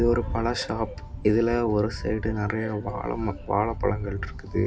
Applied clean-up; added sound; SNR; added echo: none; Rattle; 9 dB; reverberation time 0.3 s.